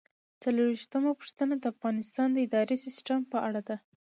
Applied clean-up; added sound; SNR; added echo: none; none; none; none.